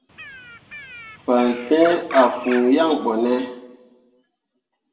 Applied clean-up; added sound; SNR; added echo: none; Bird; 14 dB; reverberation time 0.9 s.